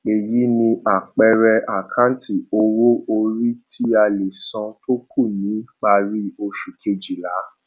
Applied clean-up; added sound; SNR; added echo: none; none; none; none.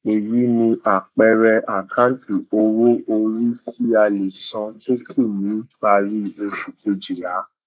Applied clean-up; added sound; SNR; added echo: neural mask model Resemble Enhance denoiser.